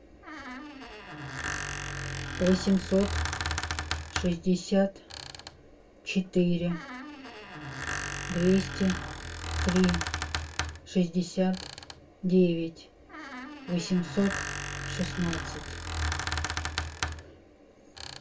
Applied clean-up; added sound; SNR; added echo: none; Squeak; 5 dB; reverberation time 0.2 s.